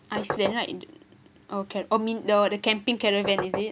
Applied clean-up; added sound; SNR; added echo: none; Knock; 4 dB; none.